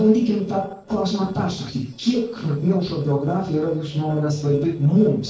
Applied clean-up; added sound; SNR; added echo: neural separator model SepFormer DNS4.